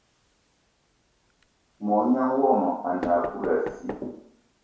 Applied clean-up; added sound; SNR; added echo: none; Knock; 15 dB; reverberation time 0.6 s.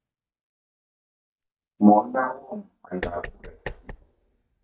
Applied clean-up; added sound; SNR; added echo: neural mask model DeepFilterNet 3.